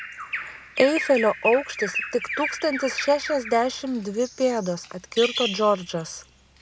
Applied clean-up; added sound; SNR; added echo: none; Bird vocalization, bird call, bird song; 8 dB; none.